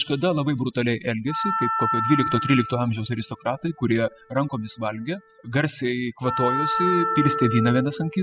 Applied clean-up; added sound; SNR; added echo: classical method spectral subtraction.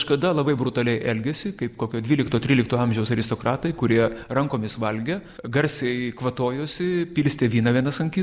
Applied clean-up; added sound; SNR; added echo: none; none; none; none.